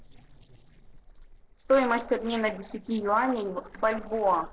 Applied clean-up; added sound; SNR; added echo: neural separator model SepFormer DNS4.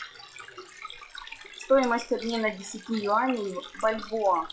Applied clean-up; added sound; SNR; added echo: classical method WPE with log-MMSE.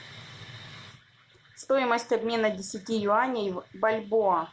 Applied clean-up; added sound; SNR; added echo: none; none; none; none.